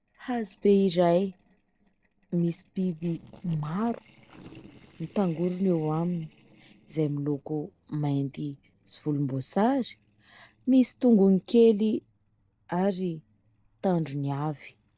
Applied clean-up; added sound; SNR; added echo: neural separator model SepFormer DNS4.